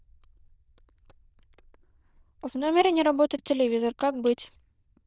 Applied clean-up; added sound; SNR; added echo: neural diffusion model UNIVERSE++.